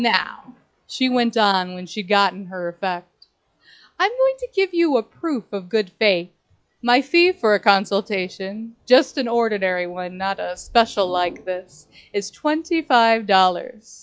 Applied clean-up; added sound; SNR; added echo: classical method log-MMSE.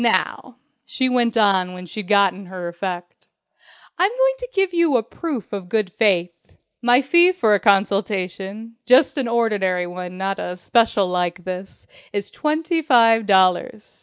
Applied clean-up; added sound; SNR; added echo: none; none; none; none.